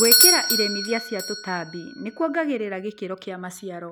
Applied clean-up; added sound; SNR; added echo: none; Bell / Doorbell; -3 dB; none.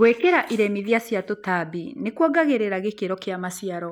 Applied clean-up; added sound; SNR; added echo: neural mask model Resemble Enhance denoiser.